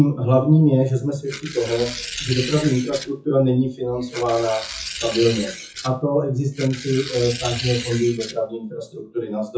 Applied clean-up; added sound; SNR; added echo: classical method WPE with log-MMSE.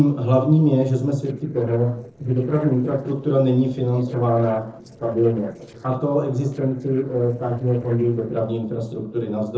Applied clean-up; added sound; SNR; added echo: neural separator model SepFormer DNS4.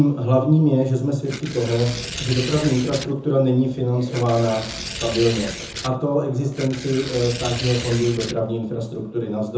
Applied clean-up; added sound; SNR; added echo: none; Tearing; 11 dB; reverberation time 0.5 s.